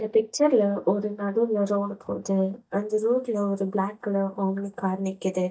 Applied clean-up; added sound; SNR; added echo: neural mask model DeepFilterNet 3.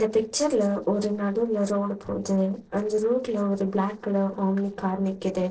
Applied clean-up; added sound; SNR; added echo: neural separator model SepFormer DNS4.